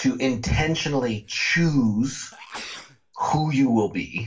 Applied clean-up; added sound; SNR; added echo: none; Sneeze; 20 dB; reverberation time 0.2 s.